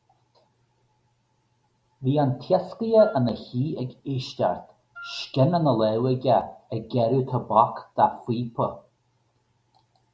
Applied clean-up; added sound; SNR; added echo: none; Wind instrument, woodwind instrument; 20 dB; none.